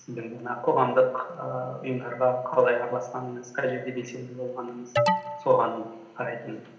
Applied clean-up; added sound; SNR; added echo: none; Alarm; 0 dB; reverberation time 0.8 s.